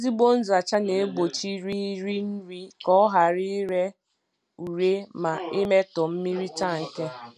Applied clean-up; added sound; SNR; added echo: none; none; none; none.